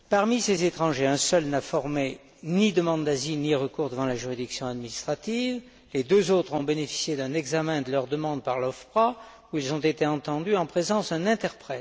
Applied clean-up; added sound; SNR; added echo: none; none; none; none.